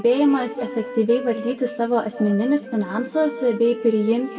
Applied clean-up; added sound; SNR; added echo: none; Wind instrument, woodwind instrument; 13 dB; reverberation time 2.0 s.